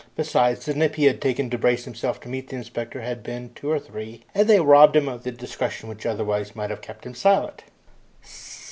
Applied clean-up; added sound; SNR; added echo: none; none; none; none.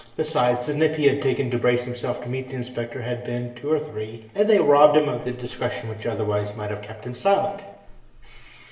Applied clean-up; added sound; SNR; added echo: none; none; none; reverberation time 0.9 s.